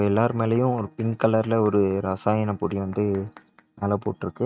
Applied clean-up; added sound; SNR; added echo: neural mask model RNNoise.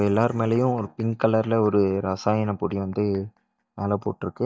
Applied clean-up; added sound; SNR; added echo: neural mask model DeepFilterNet 3.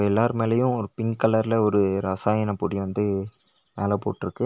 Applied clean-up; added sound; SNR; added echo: none; none; none; none.